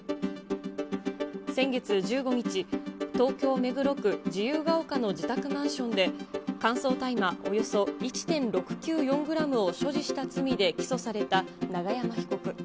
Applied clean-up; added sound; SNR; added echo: none; none; none; none.